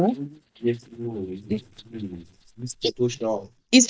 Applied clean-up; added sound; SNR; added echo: neural mask model DeepFilterNet 3.